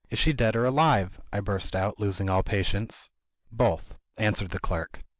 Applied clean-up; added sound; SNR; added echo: none; none; none; none.